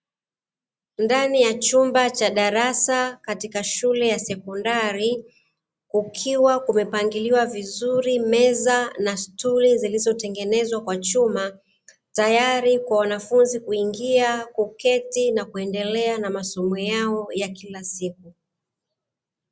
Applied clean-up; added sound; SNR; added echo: none; none; none; none.